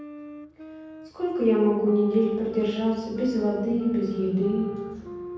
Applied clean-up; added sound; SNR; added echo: none; Wind instrument, woodwind instrument; 12 dB; reverberation time 1.1 s.